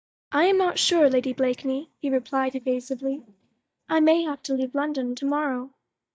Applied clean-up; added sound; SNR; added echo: neural mask model DeepFilterNet 3.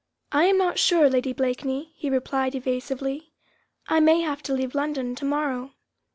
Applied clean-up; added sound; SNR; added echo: none; none; none; none.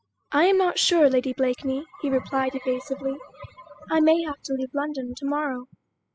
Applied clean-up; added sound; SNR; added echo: classical method spectral subtraction.